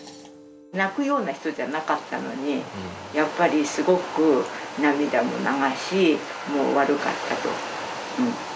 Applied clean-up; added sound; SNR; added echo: none; none; none; none.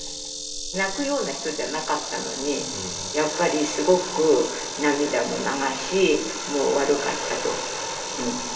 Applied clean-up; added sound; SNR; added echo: none; Insect; 8 dB; reverberation time 3.0 s.